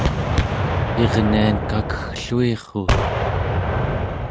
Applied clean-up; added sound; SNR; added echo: none; Gunshot, gunfire; -3 dB; none.